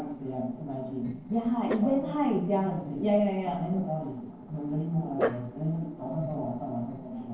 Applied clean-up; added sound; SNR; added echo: neural separator model SepFormer DNS4.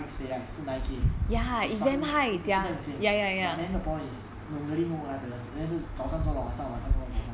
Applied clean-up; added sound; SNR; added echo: none; none; none; none.